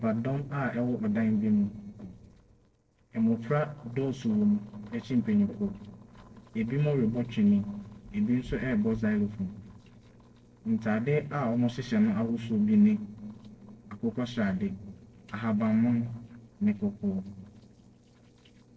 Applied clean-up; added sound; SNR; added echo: neural separator model SepFormer DNS4.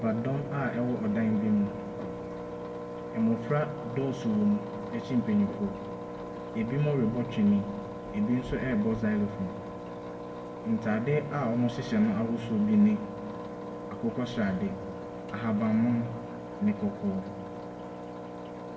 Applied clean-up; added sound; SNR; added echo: none; Engine; 9 dB; reverberation time 1.4 s.